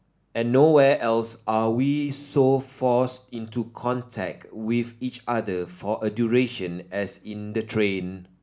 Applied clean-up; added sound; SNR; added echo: none; none; none; none.